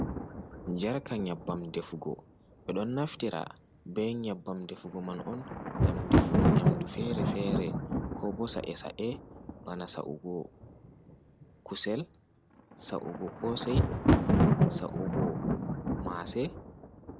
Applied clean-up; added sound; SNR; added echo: none; Thunder; -5 dB; none.